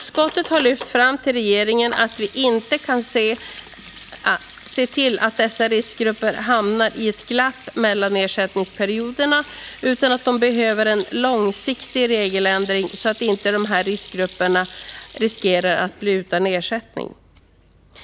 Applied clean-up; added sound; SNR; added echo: none; Sink (filling or washing) / Hands; 17 dB; none.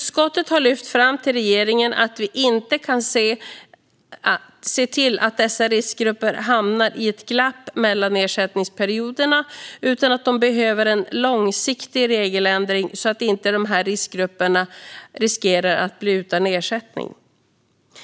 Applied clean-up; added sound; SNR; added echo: none; none; none; none.